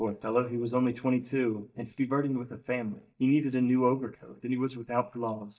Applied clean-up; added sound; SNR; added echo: neural mask model DeepFilterNet 3.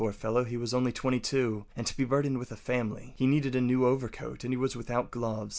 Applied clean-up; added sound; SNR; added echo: none; none; none; none.